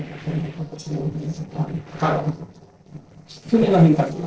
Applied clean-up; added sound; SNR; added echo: neural separator model SepFormer DNS4.